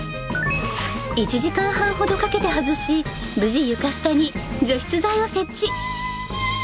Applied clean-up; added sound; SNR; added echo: none; none; none; none.